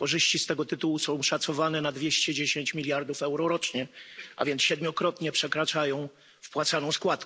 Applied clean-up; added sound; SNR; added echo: none; none; none; none.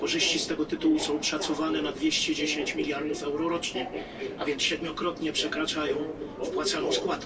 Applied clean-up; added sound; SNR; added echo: none; Subway, metro, underground; 6 dB; reverberation time 0.1 s.